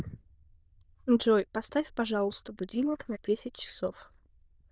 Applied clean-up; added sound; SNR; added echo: neural diffusion model UNIVERSE++.